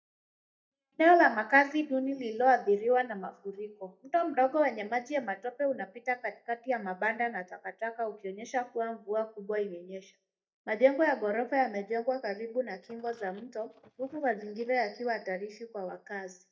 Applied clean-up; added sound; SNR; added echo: neural mask model DeepFilterNet 3.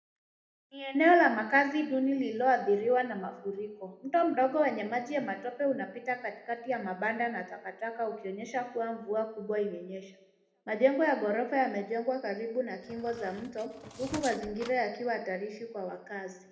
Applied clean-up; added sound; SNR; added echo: none; Squeak; 15 dB; reverberation time 0.8 s.